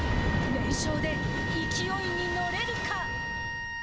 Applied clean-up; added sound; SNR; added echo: none; Boom + Wind instrument, woodwind instrument; -4 dB; none.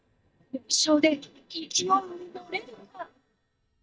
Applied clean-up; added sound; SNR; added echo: neural mask model DeepFilterNet 3.